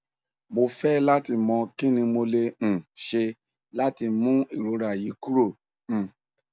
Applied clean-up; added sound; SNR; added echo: none; none; none; none.